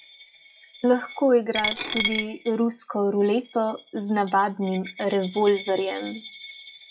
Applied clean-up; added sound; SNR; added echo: classical method log-MMSE.